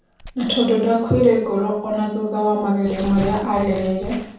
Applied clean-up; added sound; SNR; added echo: none; Tearing; 16 dB; reverberation time 0.6 s.